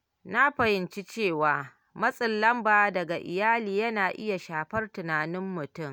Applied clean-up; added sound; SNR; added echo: none; none; none; none.